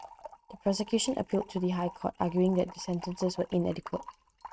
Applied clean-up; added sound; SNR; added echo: neural mask model RNNoise.